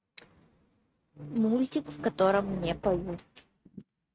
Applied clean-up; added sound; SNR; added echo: neural mask model RNNoise.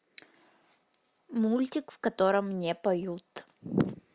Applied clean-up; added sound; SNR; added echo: none; none; none; none.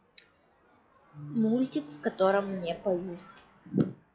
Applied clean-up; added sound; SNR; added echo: classical method log-MMSE.